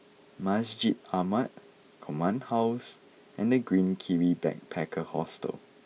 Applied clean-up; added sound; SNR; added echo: none; none; none; none.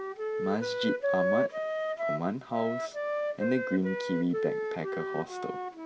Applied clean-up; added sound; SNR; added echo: none; Wind instrument, woodwind instrument; -1 dB; none.